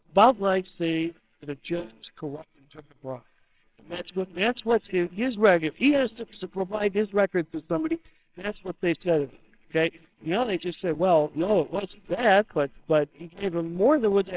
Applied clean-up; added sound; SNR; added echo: neural separator model SepFormer WHAMR!.